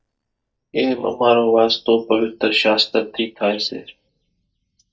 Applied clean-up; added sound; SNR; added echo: neural mask model DeepFilterNet 3.